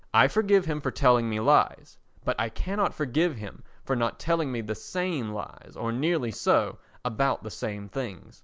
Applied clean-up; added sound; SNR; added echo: none; none; none; none.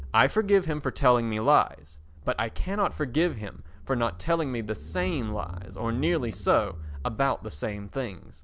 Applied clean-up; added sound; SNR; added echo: none; Engine / Car + Boom; 13 dB; none.